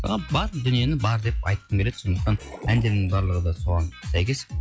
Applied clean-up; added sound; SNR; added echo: classical method log-MMSE.